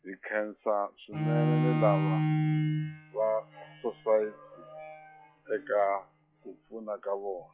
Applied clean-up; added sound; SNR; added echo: classical method log-MMSE.